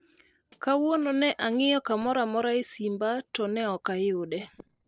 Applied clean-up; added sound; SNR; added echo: neural separator model SepFormer DNS4.